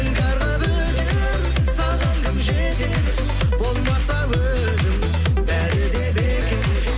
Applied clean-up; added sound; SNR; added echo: none; none; none; none.